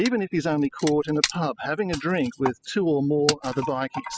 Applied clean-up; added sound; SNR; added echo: classical method spectral subtraction.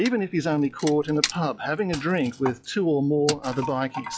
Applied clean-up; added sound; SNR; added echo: classical method log-MMSE.